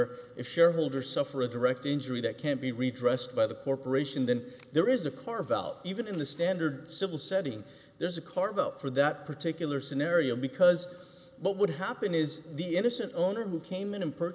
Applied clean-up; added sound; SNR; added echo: none; none; none; none.